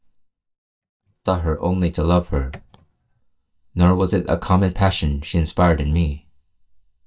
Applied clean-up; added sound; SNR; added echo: neural mask model DeepFilterNet 3.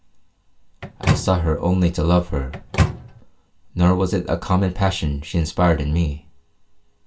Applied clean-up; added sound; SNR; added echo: none; Microwave oven; 1 dB; reverberation time 0.2 s.